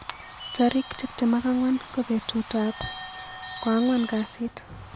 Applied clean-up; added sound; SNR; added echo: none; Bird / Bell; 11 dB; none.